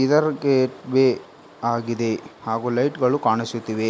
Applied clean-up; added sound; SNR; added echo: none; none; none; none.